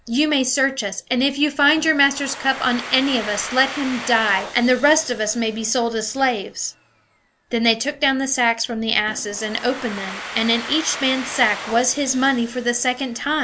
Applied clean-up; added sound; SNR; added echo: none; Domestic sounds, home sounds; 14 dB; none.